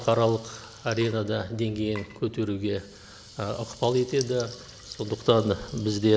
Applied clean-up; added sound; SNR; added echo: none; Water / Liquid + Water tap, faucet / Liquid; 19 dB; none.